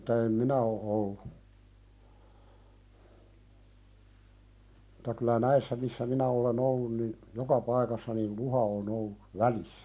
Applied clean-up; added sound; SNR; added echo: none; none; none; none.